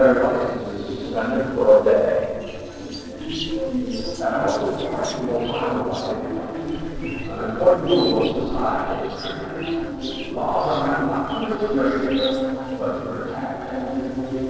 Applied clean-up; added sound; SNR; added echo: neural separator model SepFormer DNS4.